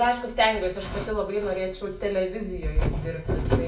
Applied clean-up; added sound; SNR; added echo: none; none; none; reverberation time 0.3 s.